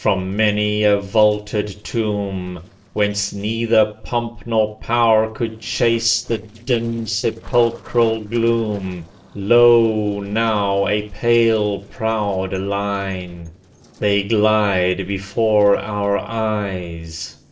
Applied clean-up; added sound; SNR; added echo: neural separator model SepFormer DNS4.